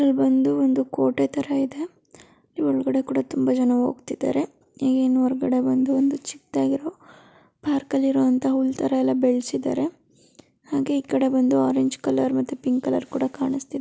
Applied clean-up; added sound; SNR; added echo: none; none; none; none.